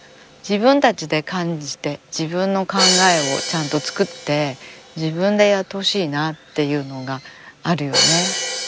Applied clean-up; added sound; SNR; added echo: none; Crash cymbal; 5 dB; none.